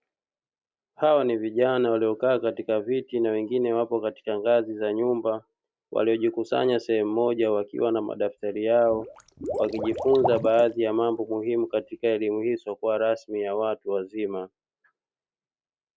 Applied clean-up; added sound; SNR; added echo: none; Liquid; 10 dB; none.